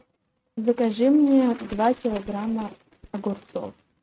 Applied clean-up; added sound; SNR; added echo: neural mask model RNNoise.